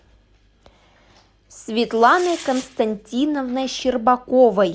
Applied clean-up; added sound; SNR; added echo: none; Fireworks; 18 dB; none.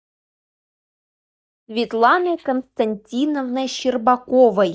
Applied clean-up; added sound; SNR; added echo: neural mask model DeepFilterNet 3.